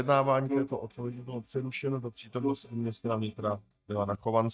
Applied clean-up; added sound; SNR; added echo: neural mask model DeepFilterNet 3.